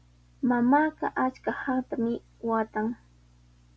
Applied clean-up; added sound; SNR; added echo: none; none; none; none.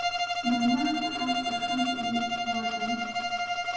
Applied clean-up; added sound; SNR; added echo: none; Bowed string instrument; -2 dB; reverberation time 1.1 s.